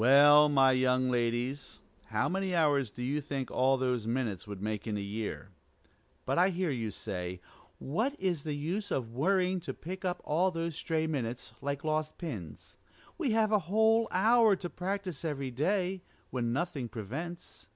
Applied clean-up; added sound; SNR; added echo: none; none; none; none.